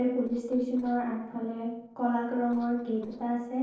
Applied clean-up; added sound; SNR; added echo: neural separator model SepFormer DNS4.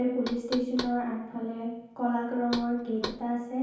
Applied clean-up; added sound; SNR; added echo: none; Knock; 12 dB; reverberation time 0.8 s.